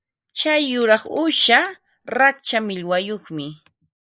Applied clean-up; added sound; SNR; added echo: neural mask model Resemble Enhance denoiser.